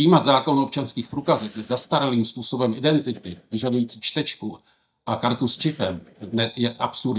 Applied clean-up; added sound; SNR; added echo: neural mask model DeepFilterNet 3.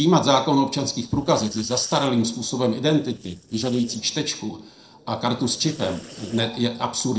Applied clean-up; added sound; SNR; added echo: neural separator model SepFormer DNS4.